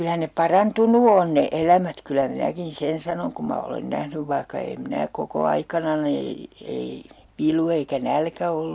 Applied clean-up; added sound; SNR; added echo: none; none; none; none.